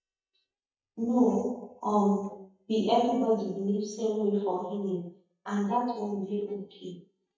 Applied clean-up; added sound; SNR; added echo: neural mask model DeepFilterNet 3.